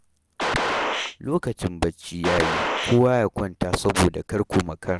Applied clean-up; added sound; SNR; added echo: none; Gunshot, gunfire; 1 dB; none.